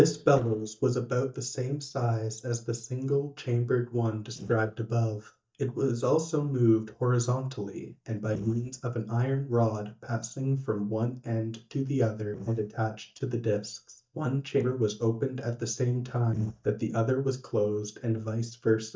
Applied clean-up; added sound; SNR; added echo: neural mask model DeepFilterNet 3.